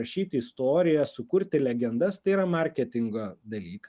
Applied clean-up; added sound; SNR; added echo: none; none; none; none.